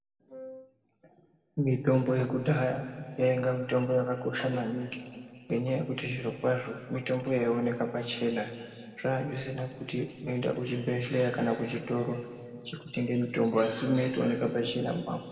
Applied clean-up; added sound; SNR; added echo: none; Wind instrument, woodwind instrument; 16 dB; reverberation time 2.0 s.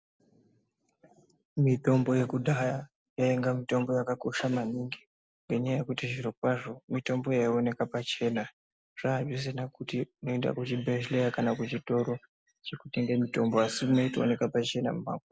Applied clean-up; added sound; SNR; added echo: none; none; none; none.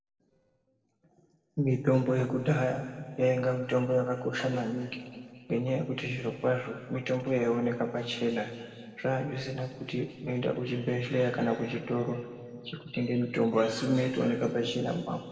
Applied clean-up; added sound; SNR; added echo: neural separator model SepFormer DNS4.